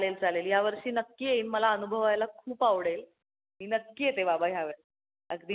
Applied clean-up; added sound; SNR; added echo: none; none; none; none.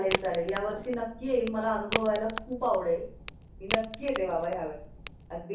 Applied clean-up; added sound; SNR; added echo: none; Crack; 5 dB; reverberation time 0.6 s.